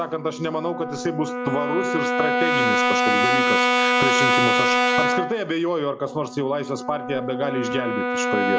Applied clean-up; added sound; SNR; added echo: none; Brass instrument; -4 dB; none.